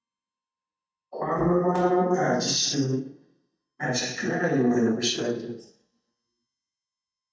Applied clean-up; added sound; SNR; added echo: neural mask model DeepFilterNet 3.